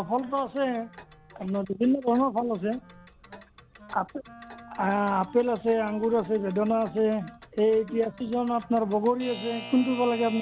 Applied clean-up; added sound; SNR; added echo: none; Wind instrument, woodwind instrument + Alarm / Clock; 18 dB; none.